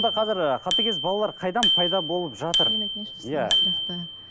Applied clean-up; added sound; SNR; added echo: none; Bicycle bell; -1 dB; none.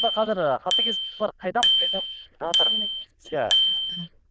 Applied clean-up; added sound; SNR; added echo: neural diffusion model UNIVERSE++.